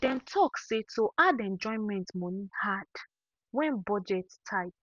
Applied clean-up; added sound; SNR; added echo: none; none; none; none.